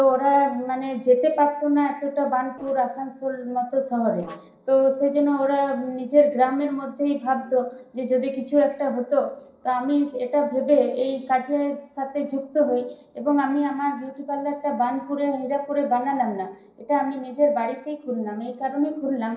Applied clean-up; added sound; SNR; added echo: neural separator model SepFormer DNS4.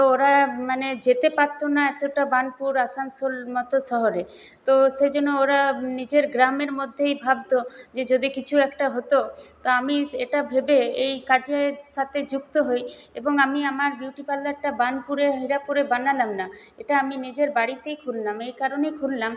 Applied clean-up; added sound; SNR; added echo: none; none; none; none.